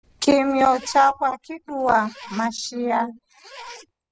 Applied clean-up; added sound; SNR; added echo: classical method spectral subtraction.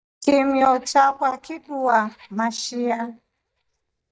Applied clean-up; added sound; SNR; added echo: neural mask model DeepFilterNet 3.